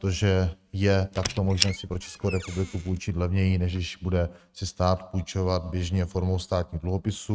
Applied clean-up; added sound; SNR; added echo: neural mask model RNNoise.